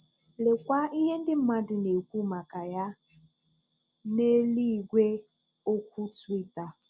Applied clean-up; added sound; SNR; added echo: none; none; none; none.